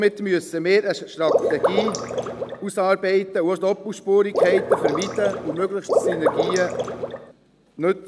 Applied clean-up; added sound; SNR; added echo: none; Water / Liquid; 0 dB; none.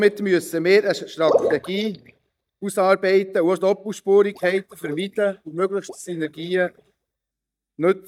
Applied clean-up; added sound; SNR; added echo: neural mask model DeepFilterNet 3.